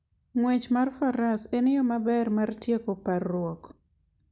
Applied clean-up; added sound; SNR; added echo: none; none; none; none.